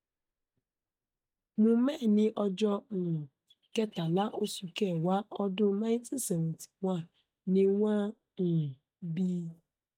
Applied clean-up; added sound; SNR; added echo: neural mask model DeepFilterNet 3.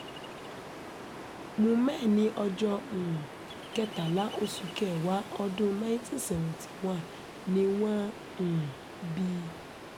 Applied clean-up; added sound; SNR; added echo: none; Ocean; 12 dB; none.